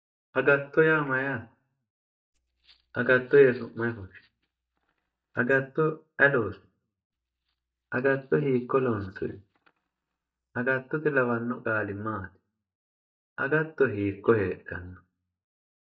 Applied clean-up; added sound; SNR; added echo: neural mask model DeepFilterNet 3.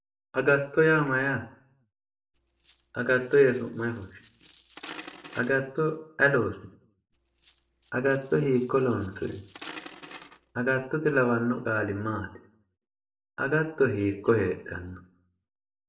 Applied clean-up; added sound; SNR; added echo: none; Coin (dropping); 17 dB; reverberation time 0.4 s.